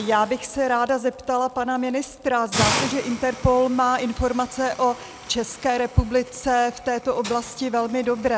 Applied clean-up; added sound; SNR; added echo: none; Hiss; 11 dB; none.